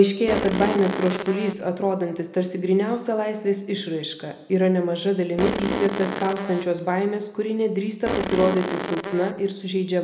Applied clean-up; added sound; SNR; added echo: none; Fart; 5 dB; reverberation time 0.9 s.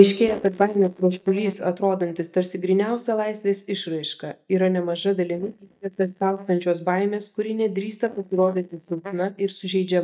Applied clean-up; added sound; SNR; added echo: neural mask model DeepFilterNet 3.